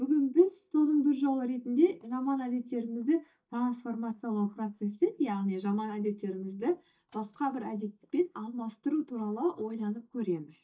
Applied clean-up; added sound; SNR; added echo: neural mask model DeepFilterNet 3.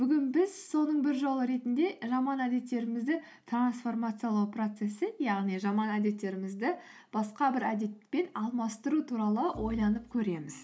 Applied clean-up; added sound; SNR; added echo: none; none; none; none.